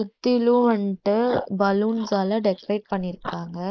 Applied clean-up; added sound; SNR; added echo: neural mask model Resemble Enhance denoiser.